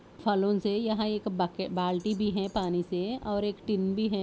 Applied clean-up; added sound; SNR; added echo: none; none; none; none.